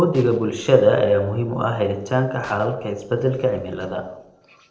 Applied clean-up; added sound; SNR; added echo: neural separator model SepFormer DNS4.